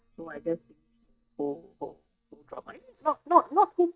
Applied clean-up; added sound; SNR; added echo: neural mask model DeepFilterNet 3.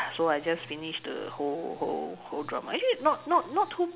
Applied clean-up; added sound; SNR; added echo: none; none; none; none.